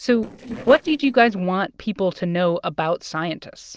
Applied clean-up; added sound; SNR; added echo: neural separator model SepFormer DNS4.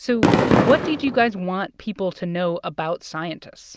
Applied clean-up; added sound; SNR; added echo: none; Fireworks; -4 dB; none.